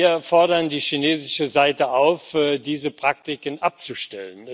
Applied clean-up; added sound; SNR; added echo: none; none; none; none.